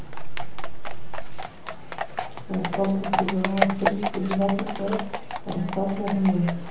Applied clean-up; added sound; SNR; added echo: none; Livestock, farm animals, working animals; 7 dB; reverberation time 0.7 s.